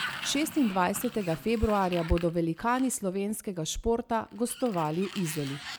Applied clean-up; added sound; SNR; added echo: none; Sliding door; 14 dB; none.